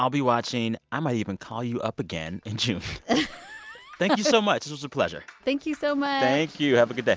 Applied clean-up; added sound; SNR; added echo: none; none; none; none.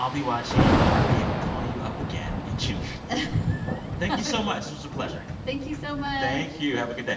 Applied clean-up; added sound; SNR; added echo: none; Thunder / Rain; -3 dB; reverberation time 0.8 s.